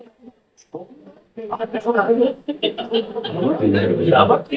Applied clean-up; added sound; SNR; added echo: neural mask model DeepFilterNet 3.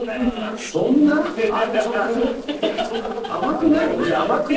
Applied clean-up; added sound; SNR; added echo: neural separator model SepFormer DNS4.